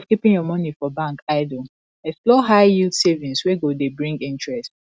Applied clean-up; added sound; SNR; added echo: none; none; none; none.